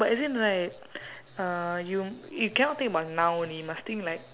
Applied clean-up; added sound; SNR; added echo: none; none; none; none.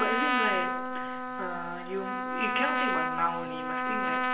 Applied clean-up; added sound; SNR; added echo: none; Trumpet; -4 dB; reverberation time 0.9 s.